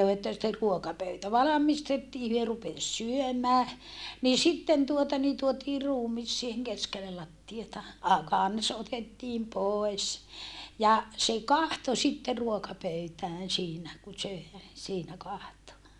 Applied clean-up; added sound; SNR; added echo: none; none; none; none.